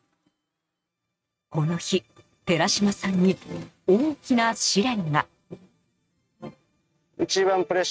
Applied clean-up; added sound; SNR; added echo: neural mask model RNNoise.